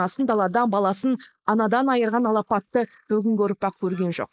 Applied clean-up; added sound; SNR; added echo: neural mask model Resemble Enhance denoiser.